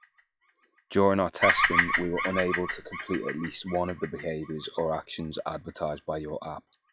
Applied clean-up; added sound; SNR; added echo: classical method log-MMSE.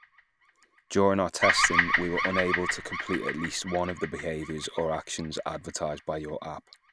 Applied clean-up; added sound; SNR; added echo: none; Bird vocalization, bird call, bird song; 2 dB; none.